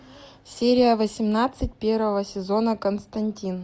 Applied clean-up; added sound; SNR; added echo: none; none; none; none.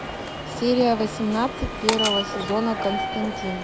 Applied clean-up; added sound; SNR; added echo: none; Walk, footsteps / Subway, metro, underground; 4 dB; none.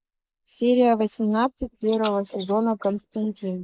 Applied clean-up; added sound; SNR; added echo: neural mask model Resemble Enhance denoiser.